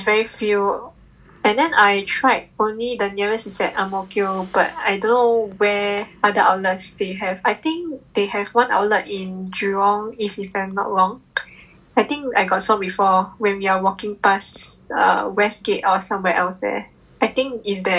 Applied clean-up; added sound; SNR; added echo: none; none; none; none.